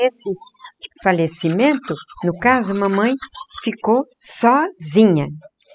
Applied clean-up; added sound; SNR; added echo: classical method spectral subtraction.